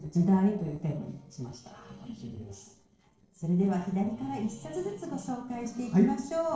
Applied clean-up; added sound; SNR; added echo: neural separator model SepFormer DNS4.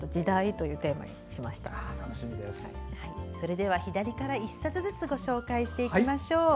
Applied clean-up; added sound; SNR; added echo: none; none; none; none.